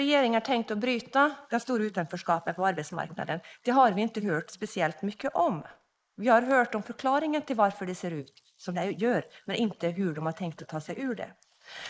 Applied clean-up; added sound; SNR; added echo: neural mask model Resemble Enhance denoiser.